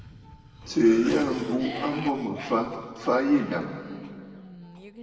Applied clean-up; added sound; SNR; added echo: none; Cough; 14 dB; reverberation time 2.2 s.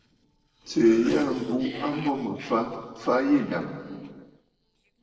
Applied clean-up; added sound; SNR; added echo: neural separator model SepFormer DNS4.